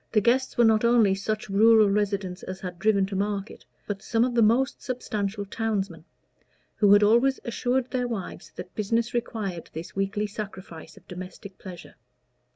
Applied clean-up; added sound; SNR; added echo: none; none; none; none.